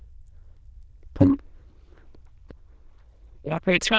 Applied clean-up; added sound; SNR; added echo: neural diffusion model UNIVERSE++.